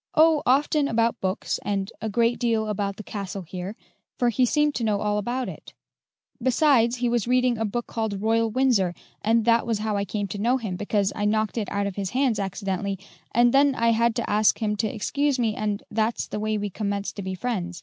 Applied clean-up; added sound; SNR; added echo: none; none; none; none.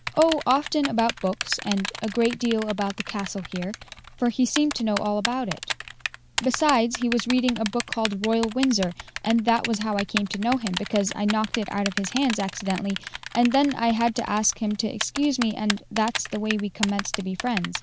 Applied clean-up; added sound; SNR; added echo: none; Typing; 9 dB; none.